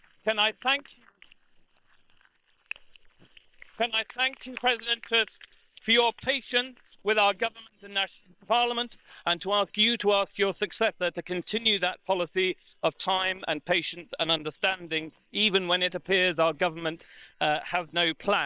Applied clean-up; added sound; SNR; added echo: neural separator model SepFormer WHAM!.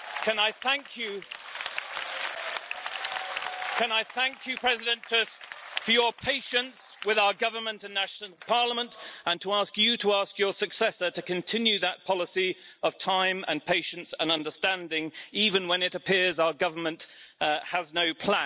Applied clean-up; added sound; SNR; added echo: none; none; none; none.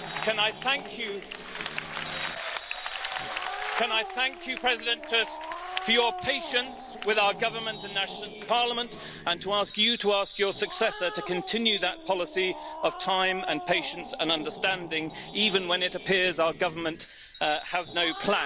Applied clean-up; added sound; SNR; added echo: none; Growling + Wind chime; 12 dB; none.